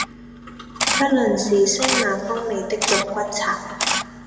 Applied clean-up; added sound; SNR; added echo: none; Camera; 4 dB; reverberation time 2.0 s.